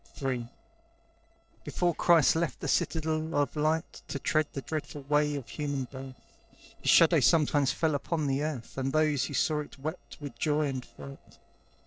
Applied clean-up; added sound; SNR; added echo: neural separator model SepFormer DNS4.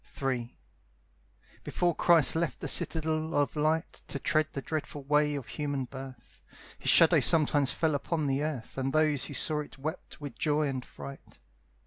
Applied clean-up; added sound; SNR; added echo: none; none; none; none.